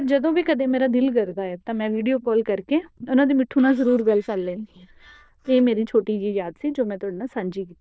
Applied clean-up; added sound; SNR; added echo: neural diffusion model UNIVERSE++.